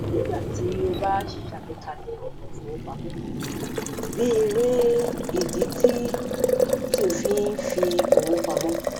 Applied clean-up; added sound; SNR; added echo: none; Boiling; 0 dB; none.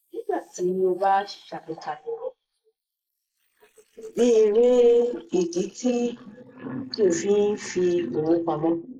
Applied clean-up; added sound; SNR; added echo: neural mask model Resemble Enhance denoiser.